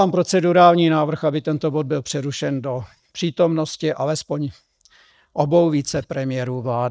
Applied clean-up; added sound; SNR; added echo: neural mask model DeepFilterNet 3.